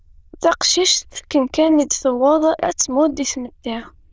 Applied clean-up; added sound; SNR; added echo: neural diffusion model UNIVERSE++.